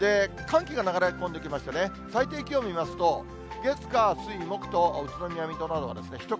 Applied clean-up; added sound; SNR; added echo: none; none; none; none.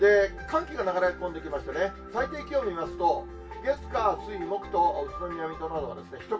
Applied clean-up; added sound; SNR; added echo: none; none; none; reverberation time 0.2 s.